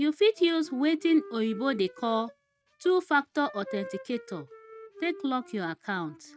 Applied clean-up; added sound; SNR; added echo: neural mask model RNNoise.